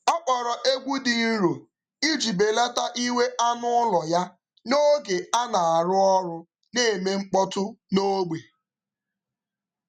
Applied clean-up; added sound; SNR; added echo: none; none; none; none.